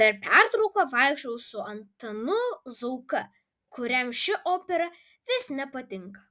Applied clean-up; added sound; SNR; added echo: none; none; none; none.